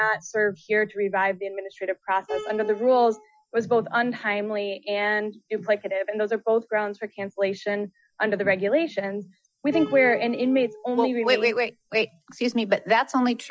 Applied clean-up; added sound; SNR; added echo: classical method Wiener filter.